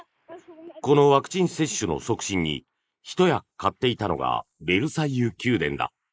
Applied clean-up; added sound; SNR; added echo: neural mask model Resemble Enhance denoiser.